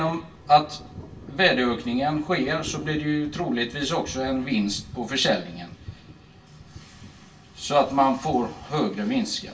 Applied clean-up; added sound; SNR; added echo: none; Thunder; 19 dB; reverberation time 0.2 s.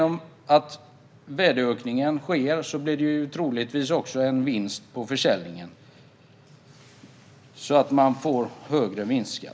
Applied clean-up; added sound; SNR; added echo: none; none; none; none.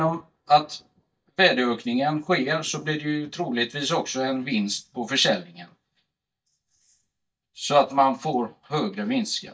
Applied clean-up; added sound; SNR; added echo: neural mask model DeepFilterNet 3.